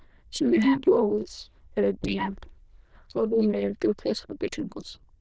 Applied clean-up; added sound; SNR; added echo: neural diffusion model UNIVERSE++.